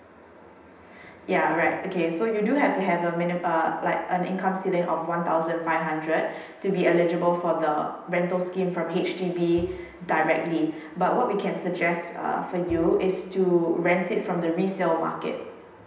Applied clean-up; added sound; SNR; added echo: none; Bowed string instrument; 15 dB; reverberation time 0.9 s.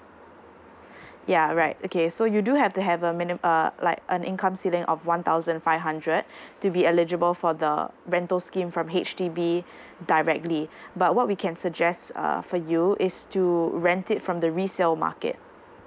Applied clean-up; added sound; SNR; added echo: none; none; none; none.